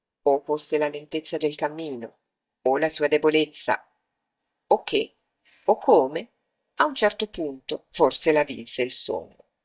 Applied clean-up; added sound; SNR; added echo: neural mask model DeepFilterNet 3.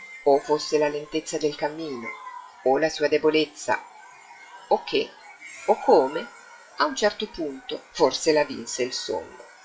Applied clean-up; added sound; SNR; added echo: classical method WPE with log-MMSE.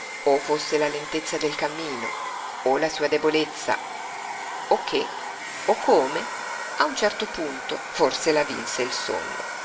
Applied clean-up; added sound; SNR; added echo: none; Domestic sounds, home sounds; 7 dB; reverberation time 1.3 s.